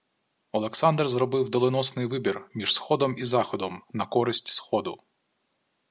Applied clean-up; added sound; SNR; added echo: none; none; none; none.